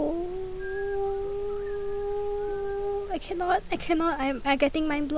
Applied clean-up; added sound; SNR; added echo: none; none; none; none.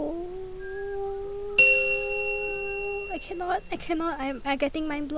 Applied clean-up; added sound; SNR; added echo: none; Bell; -2 dB; none.